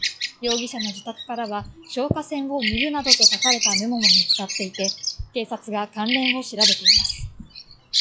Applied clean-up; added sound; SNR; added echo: classical method log-MMSE.